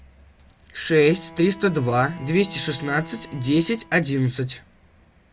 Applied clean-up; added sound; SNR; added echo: none; Bowed string instrument; 19 dB; none.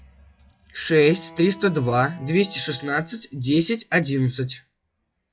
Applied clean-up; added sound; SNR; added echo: classical method log-MMSE.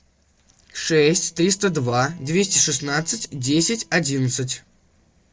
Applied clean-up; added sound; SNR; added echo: neural separator model SepFormer DNS4.